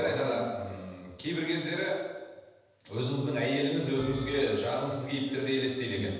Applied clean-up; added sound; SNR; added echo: none; Bell; 19 dB; reverberation time 1.1 s.